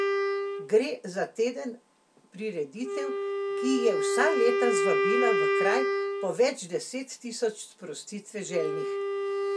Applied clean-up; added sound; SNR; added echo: none; Wind instrument, woodwind instrument; -1 dB; none.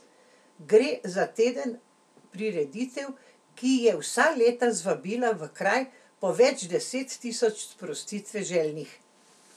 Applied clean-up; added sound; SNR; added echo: none; none; none; none.